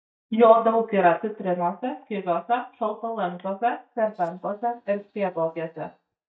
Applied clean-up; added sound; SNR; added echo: neural mask model DeepFilterNet 3.